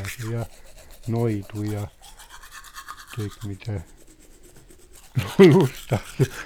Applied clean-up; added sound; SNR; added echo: none; Domestic sounds, home sounds; 17 dB; none.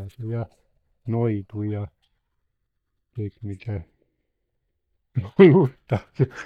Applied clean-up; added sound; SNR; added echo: neural mask model DeepFilterNet 3.